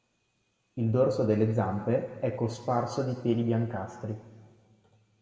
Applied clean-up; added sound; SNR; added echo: none; none; none; reverberation time 1.8 s.